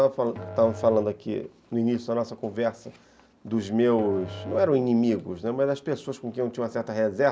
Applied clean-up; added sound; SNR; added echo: none; Musical instrument; 17 dB; none.